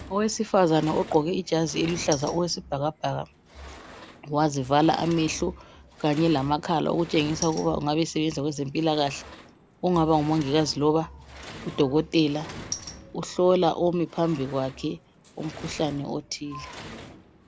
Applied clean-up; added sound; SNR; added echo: none; Sliding door; 17 dB; none.